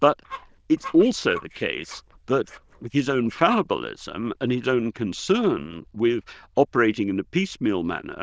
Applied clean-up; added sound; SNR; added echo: neural diffusion model UNIVERSE++.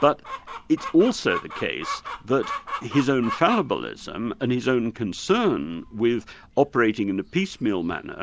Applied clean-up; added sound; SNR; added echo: none; Chicken, rooster; 14 dB; none.